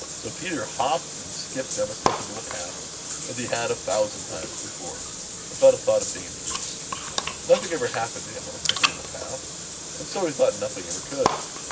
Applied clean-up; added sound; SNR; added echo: none; Bathtub (filling or washing) / Water; 3 dB; reverberation time 0.4 s.